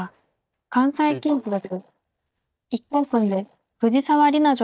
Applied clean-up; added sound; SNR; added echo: neural mask model DeepFilterNet 3.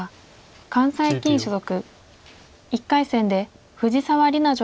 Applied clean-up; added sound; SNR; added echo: none; none; none; none.